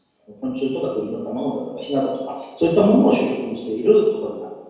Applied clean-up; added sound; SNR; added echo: none; none; none; reverberation time 1.2 s.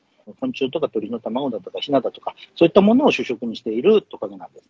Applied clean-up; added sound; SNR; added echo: none; none; none; none.